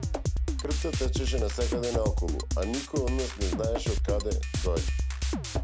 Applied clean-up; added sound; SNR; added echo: none; Drum kit; -5 dB; none.